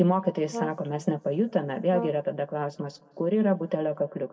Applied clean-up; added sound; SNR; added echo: none; Brass instrument; 12 dB; reverberation time 1.2 s.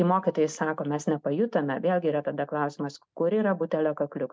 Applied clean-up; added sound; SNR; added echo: none; none; none; none.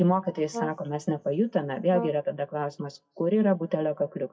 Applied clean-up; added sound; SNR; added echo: classical method WPE with log-MMSE.